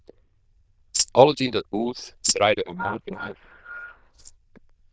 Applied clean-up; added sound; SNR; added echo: neural diffusion model UNIVERSE++.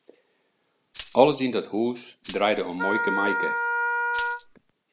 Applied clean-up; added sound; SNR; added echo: none; Wind instrument, woodwind instrument + Tambourine; -1 dB; none.